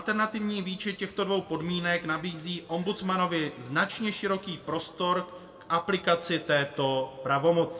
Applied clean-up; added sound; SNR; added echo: none; none; none; reverberation time 1.1 s.